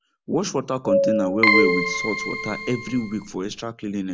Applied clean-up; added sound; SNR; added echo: none; Keyboard (musical) + Doorbell; -3 dB; none.